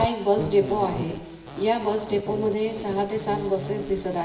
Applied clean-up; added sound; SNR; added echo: none; Insect; 9 dB; reverberation time 1.1 s.